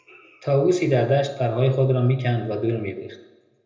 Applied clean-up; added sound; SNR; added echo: none; none; none; reverberation time 0.7 s.